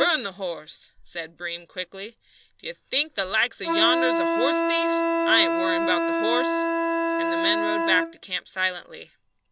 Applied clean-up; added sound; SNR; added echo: none; Wind instrument, woodwind instrument; -1 dB; none.